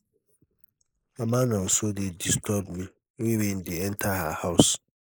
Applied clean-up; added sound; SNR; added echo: neural mask model Resemble Enhance denoiser.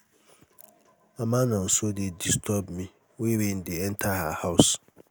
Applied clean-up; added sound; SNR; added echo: none; none; none; none.